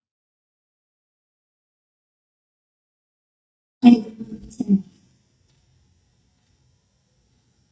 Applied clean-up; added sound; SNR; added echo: neural mask model DeepFilterNet 3.